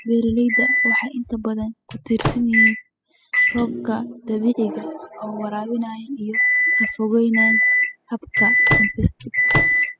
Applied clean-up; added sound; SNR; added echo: classical method spectral subtraction.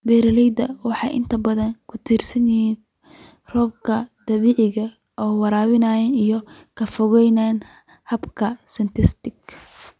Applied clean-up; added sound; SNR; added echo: none; none; none; none.